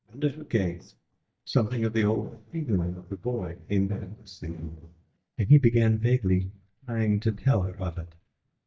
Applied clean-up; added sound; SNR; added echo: neural mask model DeepFilterNet 3.